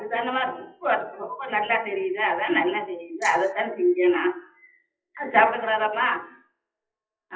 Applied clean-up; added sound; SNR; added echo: classical method WPE with log-MMSE.